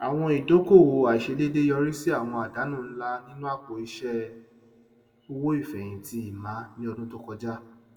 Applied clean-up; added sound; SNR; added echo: none; none; none; reverberation time 0.8 s.